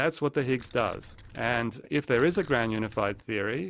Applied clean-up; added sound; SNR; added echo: none; Keys jangling; 20 dB; none.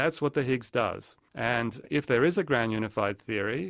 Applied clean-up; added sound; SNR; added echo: none; none; none; none.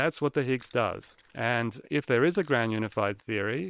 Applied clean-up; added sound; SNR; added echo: neural separator model SepFormer WHAM!.